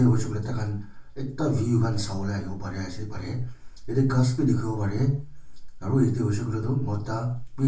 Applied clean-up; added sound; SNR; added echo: none; none; none; reverberation time 0.3 s.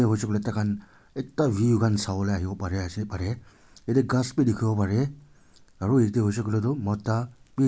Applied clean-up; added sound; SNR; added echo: none; none; none; none.